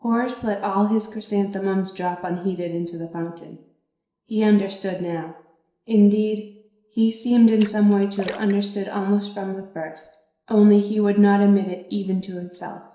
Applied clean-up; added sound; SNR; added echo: neural separator model SepFormer DNS4.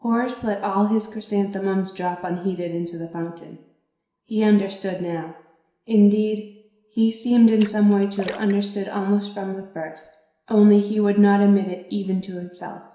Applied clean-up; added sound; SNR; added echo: none; Splash, splatter; 17 dB; reverberation time 0.7 s.